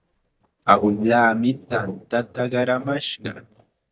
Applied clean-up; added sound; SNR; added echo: neural mask model DeepFilterNet 3.